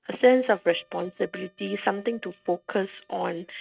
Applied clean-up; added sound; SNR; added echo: neural mask model RNNoise.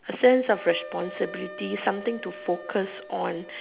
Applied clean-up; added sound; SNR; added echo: none; Wind instrument, woodwind instrument; 16 dB; none.